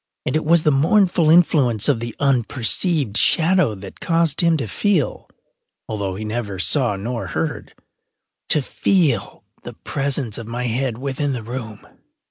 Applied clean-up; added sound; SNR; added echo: none; none; none; none.